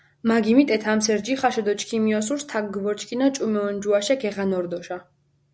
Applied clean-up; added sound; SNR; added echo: none; none; none; none.